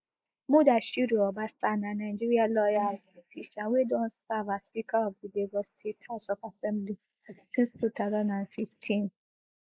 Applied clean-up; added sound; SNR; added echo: neural mask model Resemble Enhance denoiser.